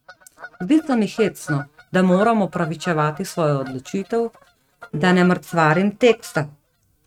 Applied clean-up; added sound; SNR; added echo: neural mask model RNNoise.